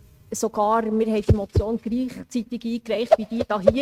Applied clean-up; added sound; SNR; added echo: neural mask model RNNoise.